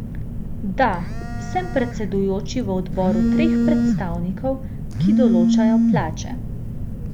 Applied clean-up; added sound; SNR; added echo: none; Telephone; -4 dB; none.